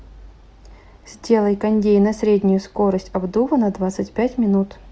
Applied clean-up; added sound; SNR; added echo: none; none; none; none.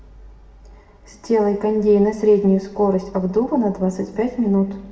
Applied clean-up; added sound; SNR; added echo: none; none; none; reverberation time 1.5 s.